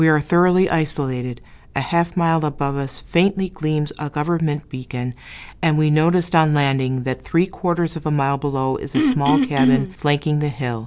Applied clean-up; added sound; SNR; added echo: none; Cough; -1 dB; none.